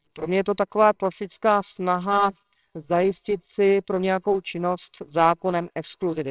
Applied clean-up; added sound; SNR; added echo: neural separator model SepFormer WHAMR!.